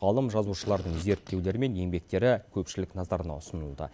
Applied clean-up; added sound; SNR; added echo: none; Fart; 16 dB; none.